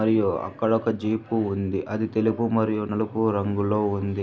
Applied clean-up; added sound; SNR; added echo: none; none; none; none.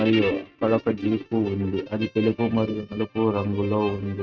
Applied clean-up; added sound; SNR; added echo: neural mask model RNNoise.